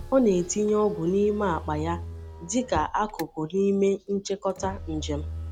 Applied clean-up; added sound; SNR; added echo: none; Motor vehicle (road); 13 dB; none.